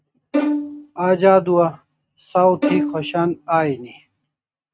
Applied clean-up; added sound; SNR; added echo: neural mask model RNNoise.